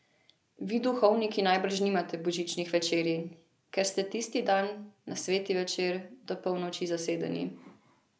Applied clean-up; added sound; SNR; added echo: none; none; none; none.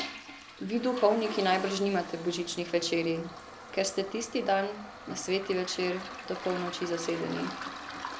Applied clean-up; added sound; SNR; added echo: none; Toilet flush; 11 dB; none.